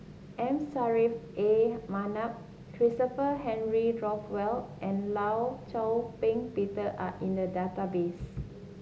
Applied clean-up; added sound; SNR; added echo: none; none; none; none.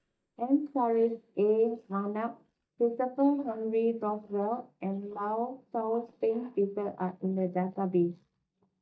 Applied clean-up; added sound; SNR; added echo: neural mask model DeepFilterNet 3.